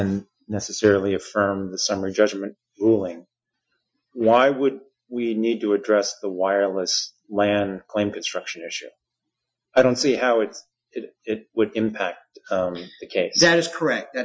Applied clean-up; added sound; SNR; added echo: classical method Wiener filter.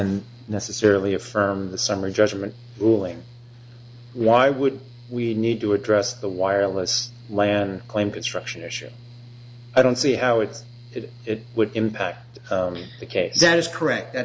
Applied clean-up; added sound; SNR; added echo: none; Mechanical fan; 20 dB; none.